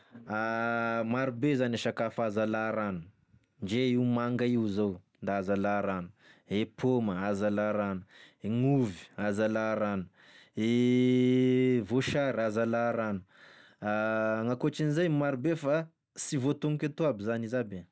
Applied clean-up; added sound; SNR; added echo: none; none; none; none.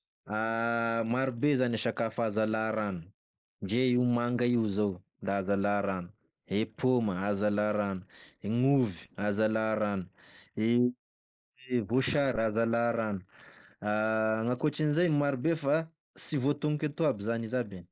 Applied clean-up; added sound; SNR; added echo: neural mask model Resemble Enhance denoiser.